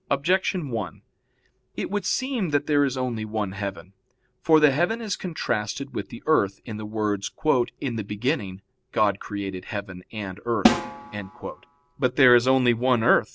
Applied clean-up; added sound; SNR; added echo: none; Snare drum; 2 dB; none.